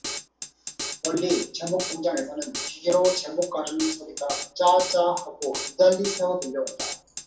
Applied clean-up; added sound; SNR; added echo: none; Drum kit; 10 dB; reverberation time 0.4 s.